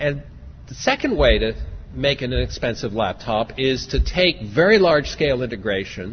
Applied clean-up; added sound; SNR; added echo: none; none; none; none.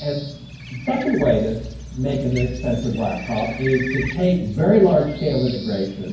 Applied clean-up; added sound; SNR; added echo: none; Bird; 16 dB; reverberation time 0.9 s.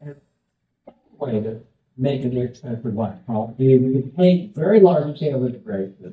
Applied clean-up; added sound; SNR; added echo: neural mask model DeepFilterNet 3.